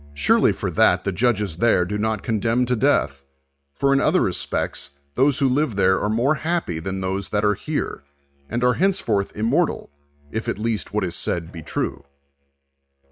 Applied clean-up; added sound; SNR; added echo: neural mask model RNNoise.